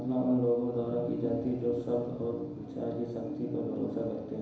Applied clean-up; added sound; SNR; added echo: none; Wild animals; 18 dB; reverberation time 1.0 s.